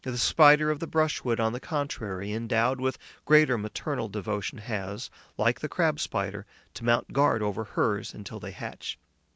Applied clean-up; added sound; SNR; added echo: none; none; none; none.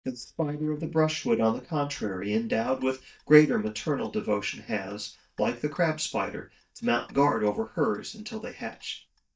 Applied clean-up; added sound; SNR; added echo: neural mask model DeepFilterNet 3.